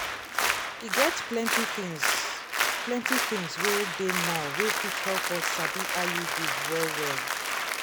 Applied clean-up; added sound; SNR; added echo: none; Applause; -4 dB; none.